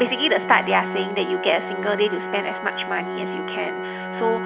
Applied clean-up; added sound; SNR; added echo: none; Organ; 6 dB; none.